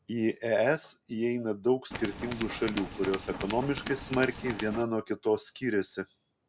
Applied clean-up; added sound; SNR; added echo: none; Tools; 9 dB; none.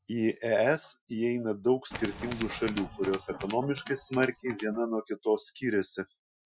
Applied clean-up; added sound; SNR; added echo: classical method Wiener filter.